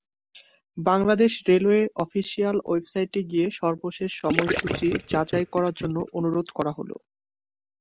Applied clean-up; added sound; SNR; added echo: none; Gurgling / Liquid; 5 dB; none.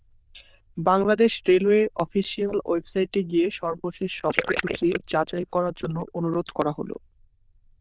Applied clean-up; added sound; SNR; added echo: neural diffusion model UNIVERSE++.